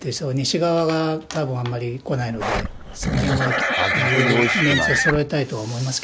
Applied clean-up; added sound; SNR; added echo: none; Livestock, farm animals, working animals; -1 dB; none.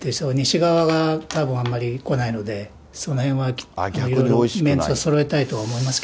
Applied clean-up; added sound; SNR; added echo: none; none; none; none.